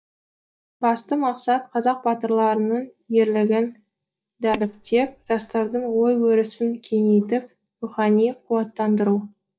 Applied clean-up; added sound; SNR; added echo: neural mask model DeepFilterNet 3.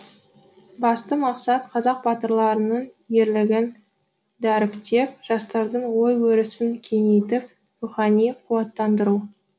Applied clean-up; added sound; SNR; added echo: none; none; none; none.